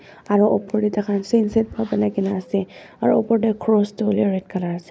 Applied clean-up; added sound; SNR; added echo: none; none; none; none.